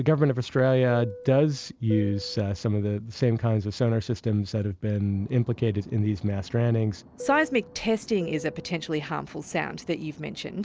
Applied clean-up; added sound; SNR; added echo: none; Fixed-wing aircraft, airplane; 19 dB; none.